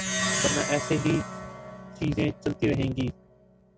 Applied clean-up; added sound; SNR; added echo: none; Plucked string instrument; 4 dB; none.